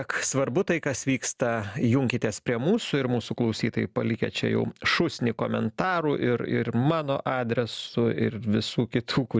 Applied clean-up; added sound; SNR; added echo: none; none; none; none.